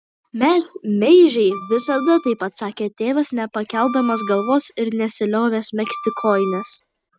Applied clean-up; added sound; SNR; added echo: neural mask model RNNoise.